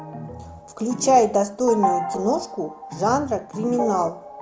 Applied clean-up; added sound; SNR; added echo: none; Organ; 7 dB; none.